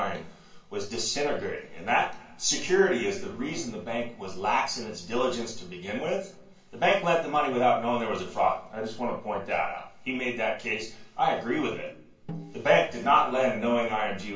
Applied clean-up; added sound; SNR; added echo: none; Snare drum; 17 dB; reverberation time 0.2 s.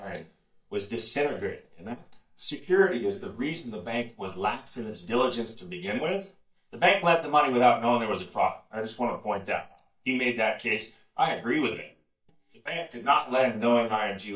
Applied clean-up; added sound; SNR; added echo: neural mask model DeepFilterNet 3.